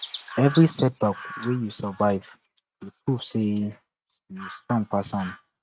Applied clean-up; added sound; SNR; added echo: neural mask model RNNoise.